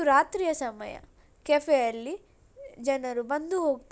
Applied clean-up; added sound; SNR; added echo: none; none; none; none.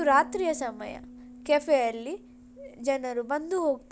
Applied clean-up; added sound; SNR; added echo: none; Bass guitar; 18 dB; none.